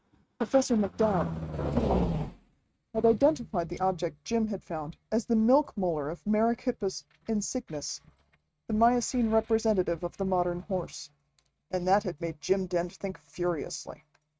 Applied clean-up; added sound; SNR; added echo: neural mask model RNNoise.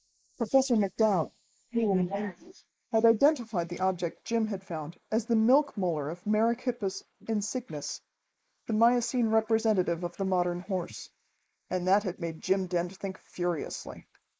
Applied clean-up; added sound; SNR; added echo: neural mask model Resemble Enhance denoiser.